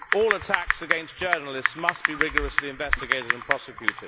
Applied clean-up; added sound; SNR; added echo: none; Typing; -3 dB; none.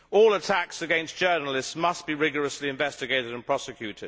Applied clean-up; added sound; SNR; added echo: none; none; none; none.